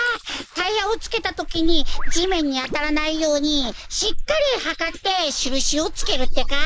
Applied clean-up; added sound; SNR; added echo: neural mask model Resemble Enhance denoiser.